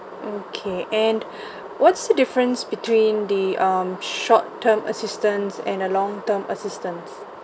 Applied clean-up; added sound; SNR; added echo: none; none; none; none.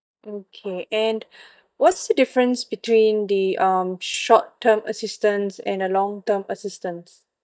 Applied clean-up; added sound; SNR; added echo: neural mask model DeepFilterNet 3.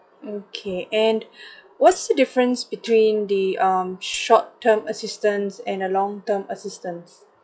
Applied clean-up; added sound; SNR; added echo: classical method log-MMSE.